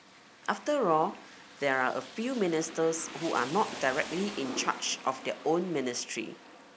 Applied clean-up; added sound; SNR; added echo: none; Rain; 14 dB; none.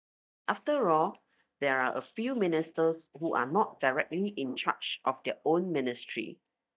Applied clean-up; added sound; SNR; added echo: neural mask model DeepFilterNet 3.